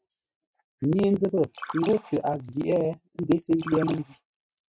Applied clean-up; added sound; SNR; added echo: neural mask model RNNoise.